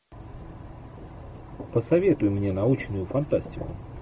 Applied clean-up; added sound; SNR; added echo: none; none; none; none.